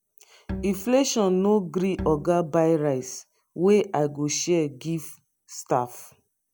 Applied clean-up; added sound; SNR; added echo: none; Bowed string instrument; 13 dB; none.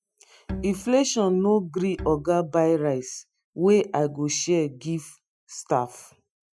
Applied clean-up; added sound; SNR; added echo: classical method Wiener filter.